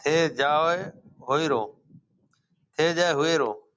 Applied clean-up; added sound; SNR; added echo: none; none; none; none.